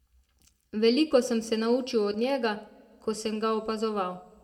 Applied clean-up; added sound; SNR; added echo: none; none; none; reverberation time 0.8 s.